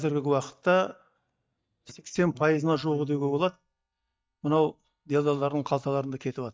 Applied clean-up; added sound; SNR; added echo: neural mask model DeepFilterNet 3.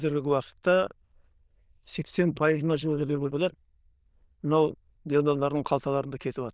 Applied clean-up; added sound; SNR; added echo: neural diffusion model UNIVERSE++.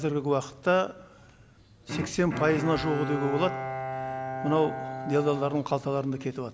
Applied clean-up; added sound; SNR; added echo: none; Bowed string instrument; 8 dB; none.